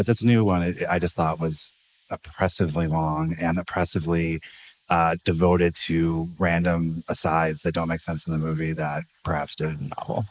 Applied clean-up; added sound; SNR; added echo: neural mask model Resemble Enhance denoiser.